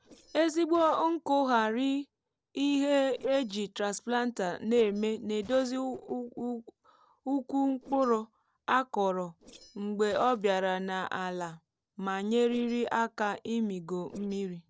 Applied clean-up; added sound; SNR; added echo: neural separator model SepFormer DNS4.